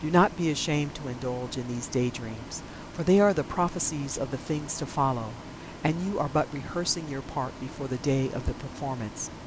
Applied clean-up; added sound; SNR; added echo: none; Bus; 13 dB; none.